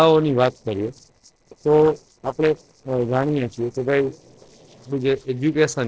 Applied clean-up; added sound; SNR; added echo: neural separator model SepFormer DNS4.